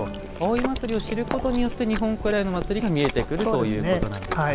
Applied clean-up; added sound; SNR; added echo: none; Chewing, mastication; 7 dB; none.